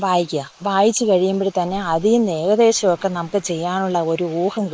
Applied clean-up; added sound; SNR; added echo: neural mask model Resemble Enhance denoiser.